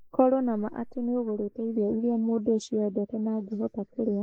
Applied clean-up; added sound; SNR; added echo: neural mask model Resemble Enhance denoiser.